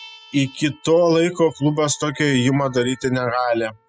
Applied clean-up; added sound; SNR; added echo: classical method spectral subtraction.